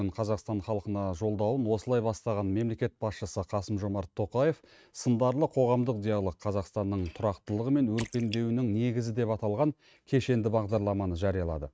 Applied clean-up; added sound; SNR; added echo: neural mask model RNNoise.